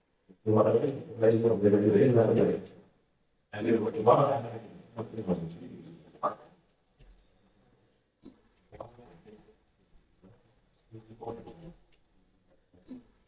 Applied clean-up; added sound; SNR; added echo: neural mask model DeepFilterNet 3.